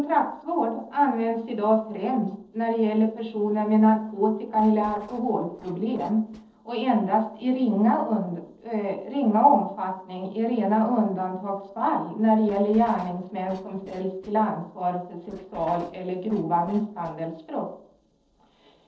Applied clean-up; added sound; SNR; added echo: neural separator model SepFormer DNS4.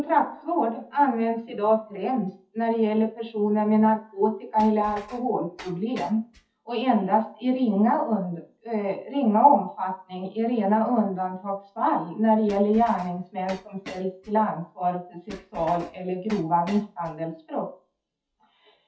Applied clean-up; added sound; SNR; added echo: classical method WPE with log-MMSE.